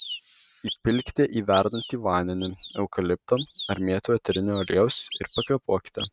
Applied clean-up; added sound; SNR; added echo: neural mask model RNNoise.